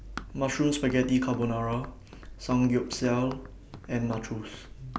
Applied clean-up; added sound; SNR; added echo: none; Run; 17 dB; none.